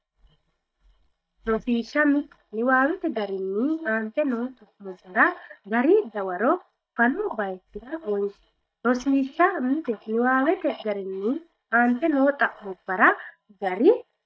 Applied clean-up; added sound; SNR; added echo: neural mask model DeepFilterNet 3.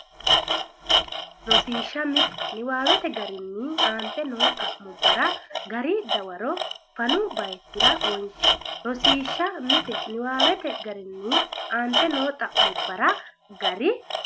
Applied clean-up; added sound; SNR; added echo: none; Tools; -3 dB; none.